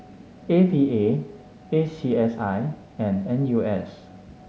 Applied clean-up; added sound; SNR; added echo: none; none; none; none.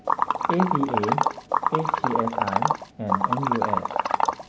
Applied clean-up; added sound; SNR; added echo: none; Liquid; -5 dB; none.